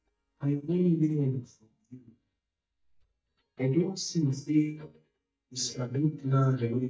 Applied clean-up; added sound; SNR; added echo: neural mask model DeepFilterNet 3.